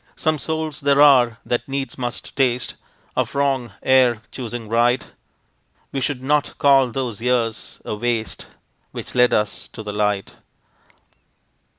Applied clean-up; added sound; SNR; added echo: none; none; none; none.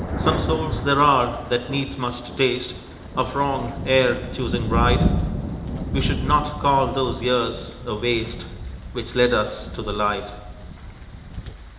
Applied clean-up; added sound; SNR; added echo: none; Thunder; 4 dB; reverberation time 0.8 s.